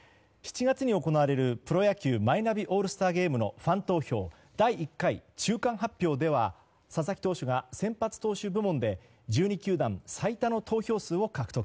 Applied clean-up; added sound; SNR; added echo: none; none; none; none.